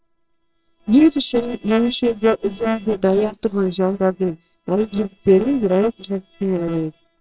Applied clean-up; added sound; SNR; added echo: neural separator model SepFormer WHAMR!.